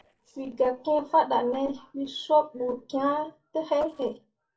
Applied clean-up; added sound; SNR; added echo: neural separator model SepFormer DNS4.